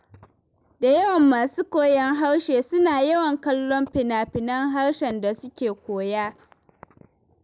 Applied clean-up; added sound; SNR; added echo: none; none; none; none.